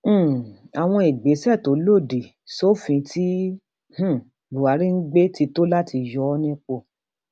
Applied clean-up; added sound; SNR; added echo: none; none; none; none.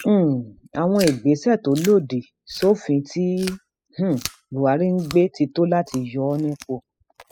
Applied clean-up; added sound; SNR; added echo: classical method spectral subtraction.